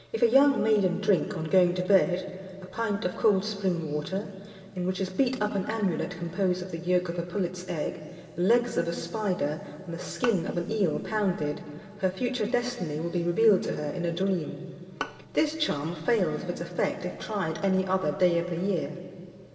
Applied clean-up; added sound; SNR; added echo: none; Bowed string instrument; 14 dB; reverberation time 2.8 s.